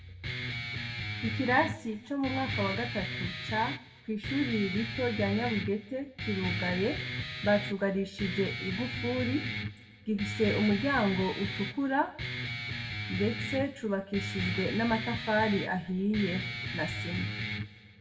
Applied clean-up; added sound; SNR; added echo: none; Guitar; 4 dB; reverberation time 0.7 s.